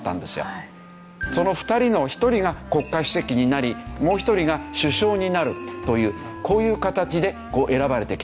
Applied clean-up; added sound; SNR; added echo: none; Wind instrument, woodwind instrument; 16 dB; none.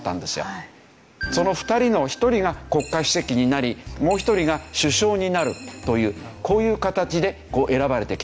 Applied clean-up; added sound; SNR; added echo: none; none; none; none.